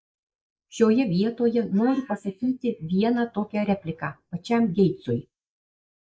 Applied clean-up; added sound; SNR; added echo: neural mask model Resemble Enhance denoiser.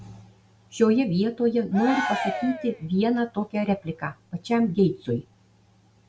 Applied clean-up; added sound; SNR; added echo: none; Cheering; 7 dB; none.